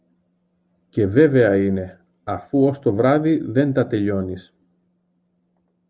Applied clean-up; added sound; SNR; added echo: none; none; none; none.